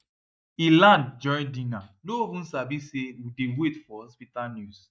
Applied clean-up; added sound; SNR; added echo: neural mask model DeepFilterNet 3.